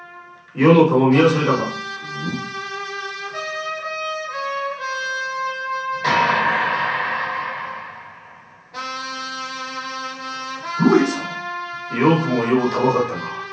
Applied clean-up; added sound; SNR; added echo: none; none; none; reverberation time 0.6 s.